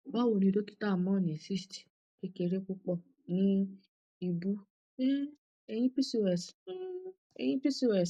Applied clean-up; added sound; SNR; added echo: none; none; none; none.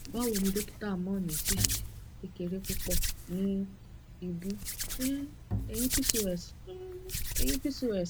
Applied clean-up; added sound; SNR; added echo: none; Hands + Bowed string instrument; 0 dB; none.